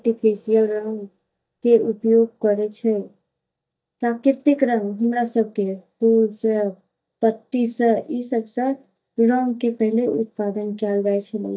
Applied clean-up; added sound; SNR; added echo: neural mask model DeepFilterNet 3.